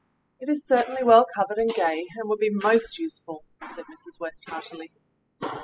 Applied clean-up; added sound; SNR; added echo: classical method spectral subtraction.